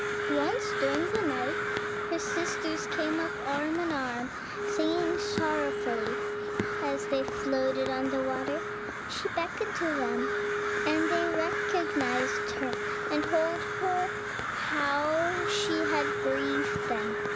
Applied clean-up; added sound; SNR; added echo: none; Crow + Wind instrument, woodwind instrument; -1 dB; none.